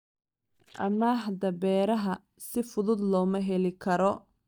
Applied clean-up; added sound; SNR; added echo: neural mask model DeepFilterNet 3.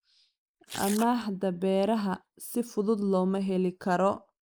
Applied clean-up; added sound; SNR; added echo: neural mask model Resemble Enhance denoiser.